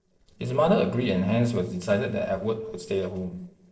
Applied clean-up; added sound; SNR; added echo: neural separator model SepFormer DNS4.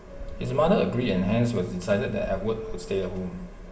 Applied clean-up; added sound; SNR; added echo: none; Subway, metro, underground / Doorbell; 12 dB; reverberation time 1.4 s.